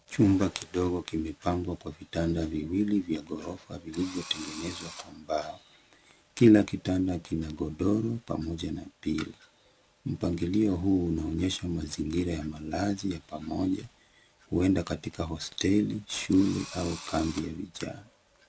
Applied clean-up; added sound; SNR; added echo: none; Engine / Drill; 15 dB; none.